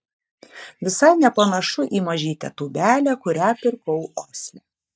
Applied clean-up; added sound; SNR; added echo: neural mask model DeepFilterNet 3.